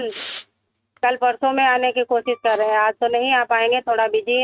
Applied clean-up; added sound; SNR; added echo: neural mask model RNNoise.